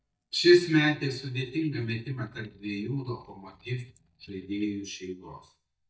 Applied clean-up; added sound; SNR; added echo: neural mask model DeepFilterNet 3.